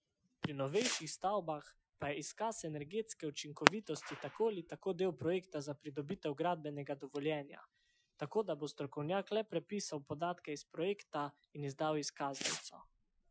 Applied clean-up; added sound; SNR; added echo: classical method Wiener filter.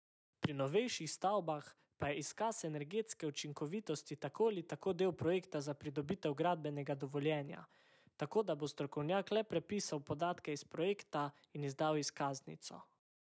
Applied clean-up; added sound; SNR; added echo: none; none; none; none.